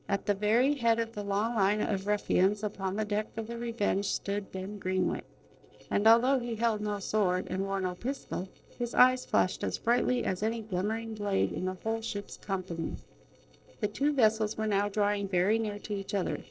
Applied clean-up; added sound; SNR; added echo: neural separator model SepFormer DNS4.